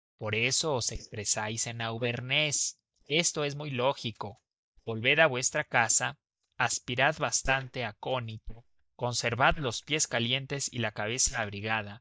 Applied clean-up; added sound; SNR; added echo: neural mask model DeepFilterNet 3.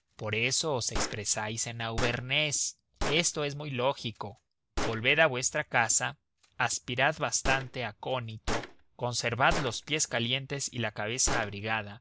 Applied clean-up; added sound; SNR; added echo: none; Gunshot, gunfire; 8 dB; none.